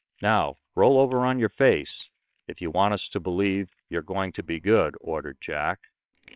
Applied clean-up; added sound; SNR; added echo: neural separator model SepFormer WHAMR!.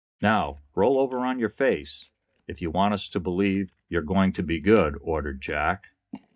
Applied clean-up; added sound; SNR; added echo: neural mask model DeepFilterNet 3.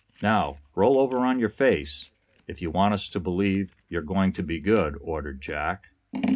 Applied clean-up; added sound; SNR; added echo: none; Scissors; 12 dB; reverberation time 0.3 s.